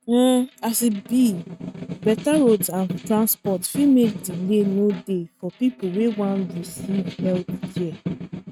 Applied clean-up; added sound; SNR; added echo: neural mask model RNNoise.